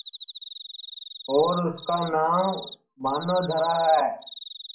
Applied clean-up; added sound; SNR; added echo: none; Cricket; 14 dB; reverberation time 0.4 s.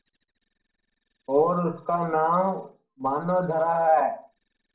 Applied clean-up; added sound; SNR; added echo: neural separator model SepFormer DNS4.